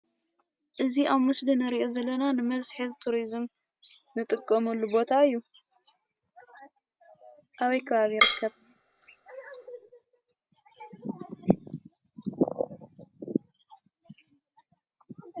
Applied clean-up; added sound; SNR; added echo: none; Drum kit; 1 dB; none.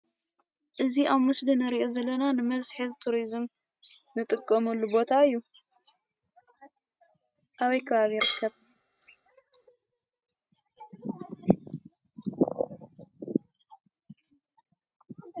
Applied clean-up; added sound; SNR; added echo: neural mask model RNNoise.